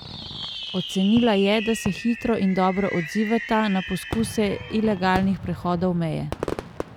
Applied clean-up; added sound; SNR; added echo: none; Fireworks; 10 dB; none.